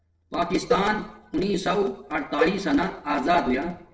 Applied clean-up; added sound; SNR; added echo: neural separator model SepFormer DNS4.